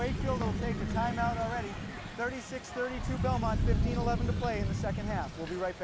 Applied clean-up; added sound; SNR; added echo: none; Thunder / Rain; -2 dB; none.